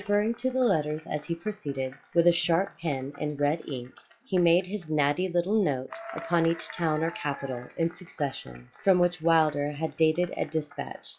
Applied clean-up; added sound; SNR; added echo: classical method log-MMSE.